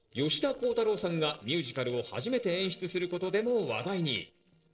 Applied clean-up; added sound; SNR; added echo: neural separator model SepFormer DNS4.